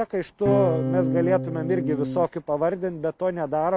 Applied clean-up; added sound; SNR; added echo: none; Electric guitar / Strum; 2 dB; none.